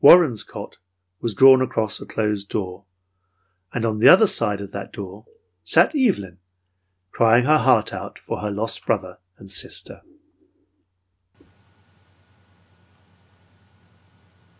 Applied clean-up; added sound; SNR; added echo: none; none; none; none.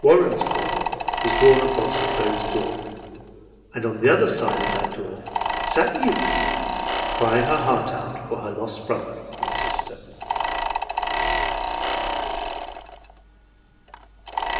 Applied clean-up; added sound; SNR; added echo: none; Mechanisms; 2 dB; reverberation time 2.7 s.